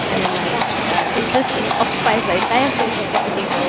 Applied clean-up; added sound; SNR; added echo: none; Livestock, farm animals, working animals; -3 dB; none.